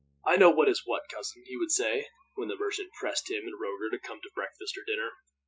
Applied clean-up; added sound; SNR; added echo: classical method spectral subtraction.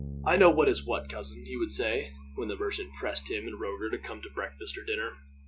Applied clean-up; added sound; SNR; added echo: none; Bass guitar; 13 dB; none.